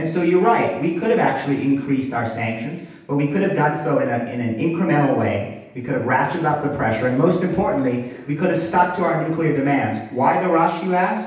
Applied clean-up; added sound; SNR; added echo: none; none; none; reverberation time 0.9 s.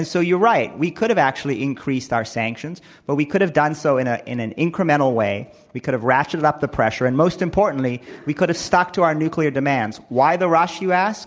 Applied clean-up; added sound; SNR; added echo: none; none; none; none.